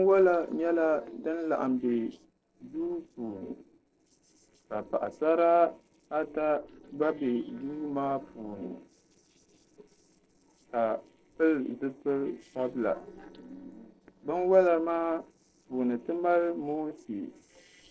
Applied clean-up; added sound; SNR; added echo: neural separator model SepFormer DNS4.